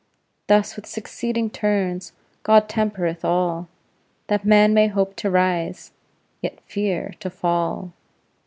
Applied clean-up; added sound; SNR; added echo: none; none; none; none.